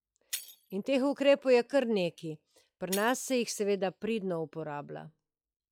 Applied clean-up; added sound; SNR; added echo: classical method log-MMSE.